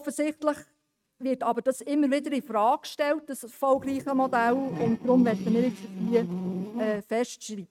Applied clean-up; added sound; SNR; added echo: neural mask model RNNoise.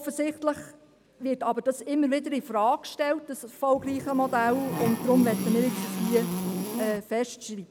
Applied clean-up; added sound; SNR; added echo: none; Buzz; 4 dB; none.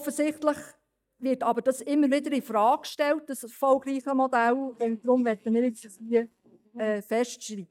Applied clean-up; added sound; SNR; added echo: neural mask model DeepFilterNet 3.